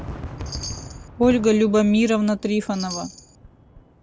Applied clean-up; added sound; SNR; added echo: none; Chime + Fireworks; 13 dB; none.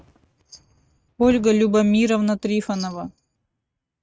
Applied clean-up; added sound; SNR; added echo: neural mask model RNNoise.